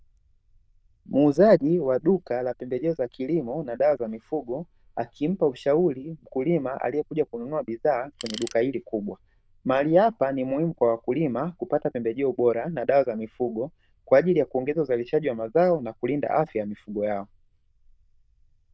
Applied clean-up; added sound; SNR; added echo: neural diffusion model UNIVERSE++.